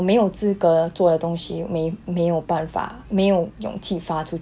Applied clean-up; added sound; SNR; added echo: none; none; none; none.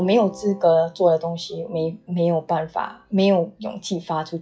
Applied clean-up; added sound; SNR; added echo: classical method log-MMSE.